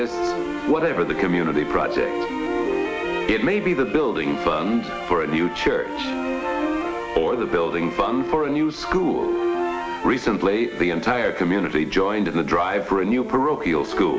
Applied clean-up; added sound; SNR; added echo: none; none; none; none.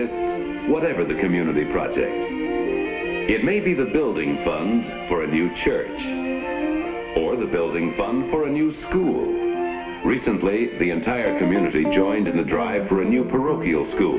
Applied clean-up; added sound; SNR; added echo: none; Guitar; 5 dB; reverberation time 1.4 s.